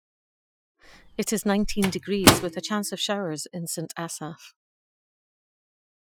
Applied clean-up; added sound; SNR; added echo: classical method Wiener filter.